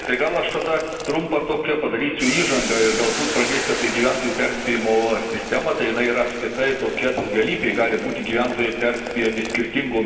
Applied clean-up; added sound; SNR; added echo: none; Boiling; 10 dB; reverberation time 2.3 s.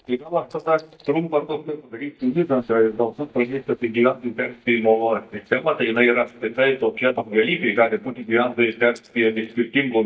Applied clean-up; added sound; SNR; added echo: neural mask model DeepFilterNet 3.